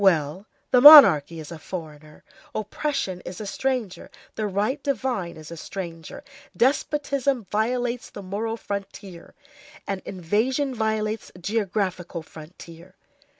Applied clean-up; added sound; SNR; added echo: none; none; none; none.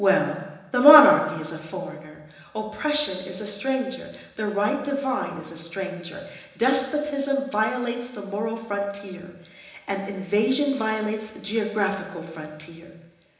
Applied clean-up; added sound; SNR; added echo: none; none; none; reverberation time 1.0 s.